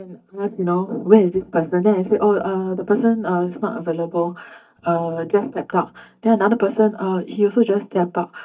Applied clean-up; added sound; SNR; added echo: neural mask model DeepFilterNet 3.